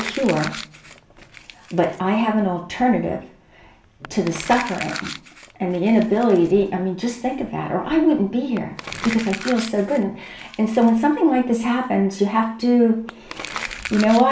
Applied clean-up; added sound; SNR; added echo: none; Crumpling, crinkling; 16 dB; reverberation time 0.5 s.